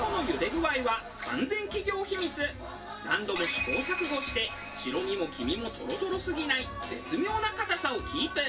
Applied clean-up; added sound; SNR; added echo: none; none; none; reverberation time 0.2 s.